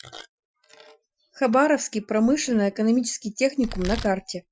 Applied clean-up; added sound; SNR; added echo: classical method Wiener filter.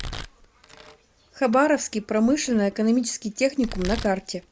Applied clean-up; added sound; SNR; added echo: none; Domestic sounds, home sounds; 15 dB; none.